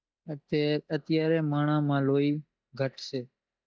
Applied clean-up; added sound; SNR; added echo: neural mask model DeepFilterNet 3.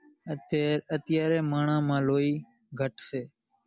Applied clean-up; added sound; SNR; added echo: none; none; none; none.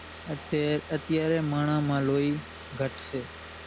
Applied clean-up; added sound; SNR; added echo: none; Car; 14 dB; none.